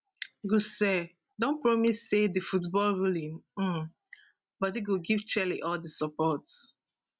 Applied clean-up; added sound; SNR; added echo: none; none; none; none.